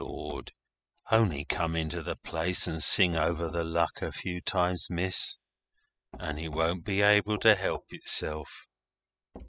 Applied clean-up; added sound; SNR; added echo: classical method spectral subtraction.